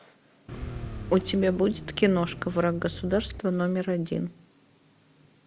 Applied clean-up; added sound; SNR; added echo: none; Car; 10 dB; none.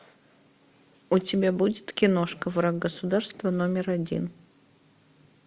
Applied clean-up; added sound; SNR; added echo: none; none; none; none.